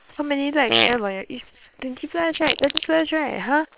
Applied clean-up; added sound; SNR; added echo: neural separator model SepFormer WHAM!.